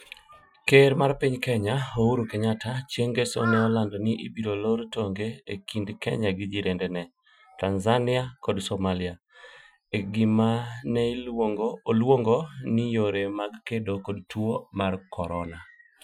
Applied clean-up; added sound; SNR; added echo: classical method Wiener filter.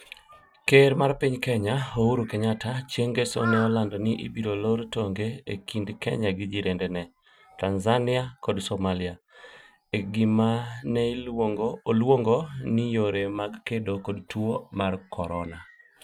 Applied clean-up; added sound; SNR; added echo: none; Crow; 11 dB; none.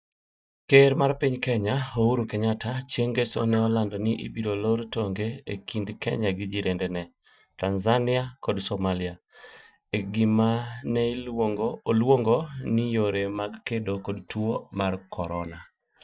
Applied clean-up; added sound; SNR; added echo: neural mask model DeepFilterNet 3.